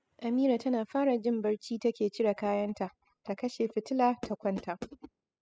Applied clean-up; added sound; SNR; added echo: classical method spectral subtraction.